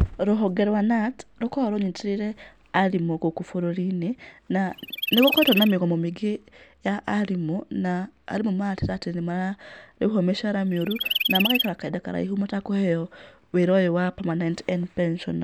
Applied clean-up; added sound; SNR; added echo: none; Chirp, tweet; 2 dB; none.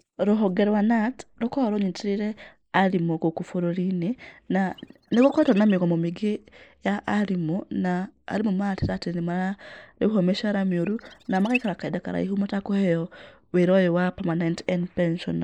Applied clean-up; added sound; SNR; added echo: neural mask model Resemble Enhance denoiser.